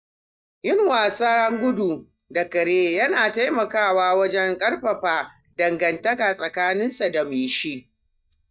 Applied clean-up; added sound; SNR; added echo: neural mask model DeepFilterNet 3.